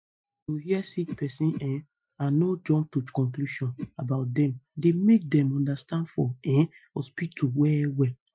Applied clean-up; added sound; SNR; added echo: classical method Wiener filter.